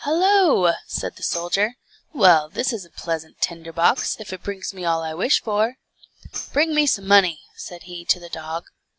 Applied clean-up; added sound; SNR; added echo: none; Tambourine; 17 dB; none.